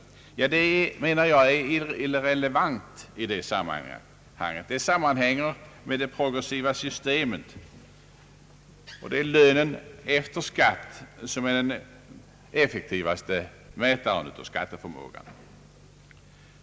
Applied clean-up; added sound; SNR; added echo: none; none; none; none.